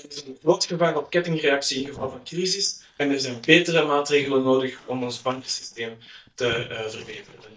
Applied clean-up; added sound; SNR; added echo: neural mask model DeepFilterNet 3.